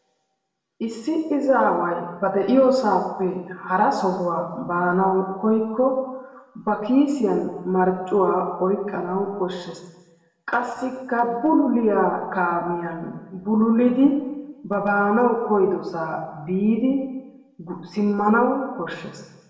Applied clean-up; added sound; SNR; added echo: none; none; none; reverberation time 0.9 s.